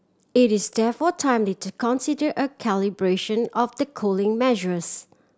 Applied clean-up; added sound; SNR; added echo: none; none; none; none.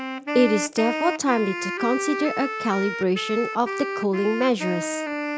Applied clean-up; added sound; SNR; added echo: none; Wind instrument, woodwind instrument; 5 dB; none.